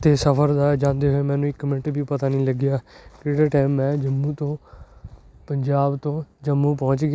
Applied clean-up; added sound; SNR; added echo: none; none; none; none.